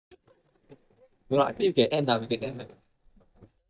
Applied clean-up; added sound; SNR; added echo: neural mask model DeepFilterNet 3.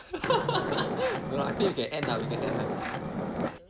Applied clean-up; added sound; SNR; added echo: none; Skateboard; 0 dB; none.